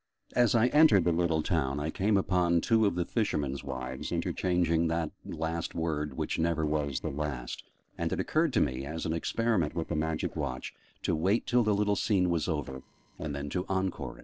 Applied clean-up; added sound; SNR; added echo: neural separator model SepFormer DNS4.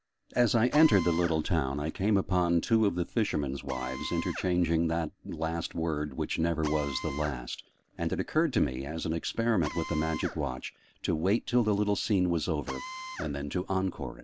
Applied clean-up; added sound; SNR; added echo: none; Drill; 16 dB; none.